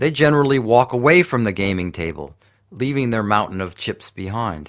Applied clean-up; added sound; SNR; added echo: none; none; none; none.